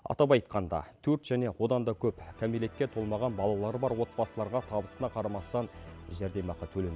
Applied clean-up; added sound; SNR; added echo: none; none; none; none.